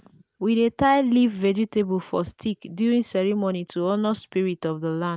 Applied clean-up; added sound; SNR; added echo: none; none; none; none.